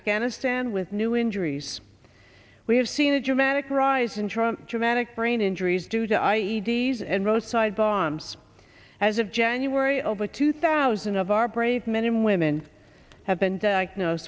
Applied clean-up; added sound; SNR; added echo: none; none; none; none.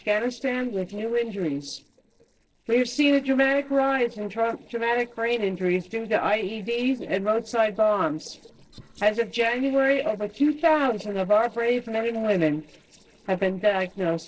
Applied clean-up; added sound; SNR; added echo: neural separator model SepFormer DNS4.